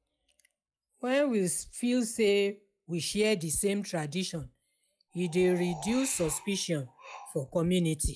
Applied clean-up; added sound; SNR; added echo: classical method log-MMSE.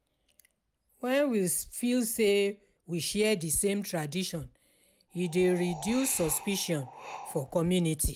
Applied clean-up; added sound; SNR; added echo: none; Wind; 15 dB; none.